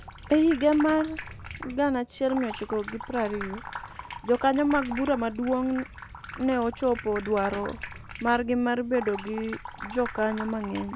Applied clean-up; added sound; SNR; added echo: none; Sink (filling or washing) / Water tap, faucet; 13 dB; none.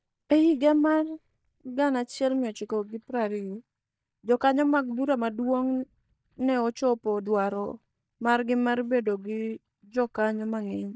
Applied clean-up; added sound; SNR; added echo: neural mask model DeepFilterNet 3.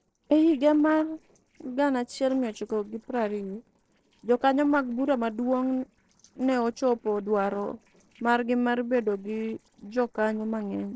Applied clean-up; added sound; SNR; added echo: neural separator model SepFormer DNS4.